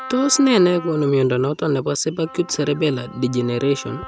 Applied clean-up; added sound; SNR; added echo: none; Wind instrument, woodwind instrument; 18 dB; none.